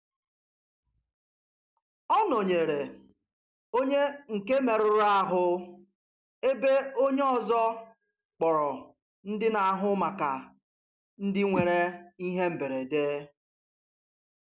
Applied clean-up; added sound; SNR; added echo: none; Whoosh, swoosh, swish; 5 dB; none.